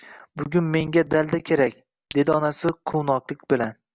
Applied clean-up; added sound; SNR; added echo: none; Glass; 18 dB; none.